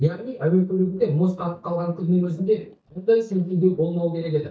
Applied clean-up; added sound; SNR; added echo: neural mask model DeepFilterNet 3.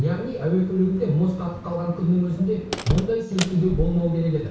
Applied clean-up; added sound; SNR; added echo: none; Slam; 10 dB; reverberation time 0.6 s.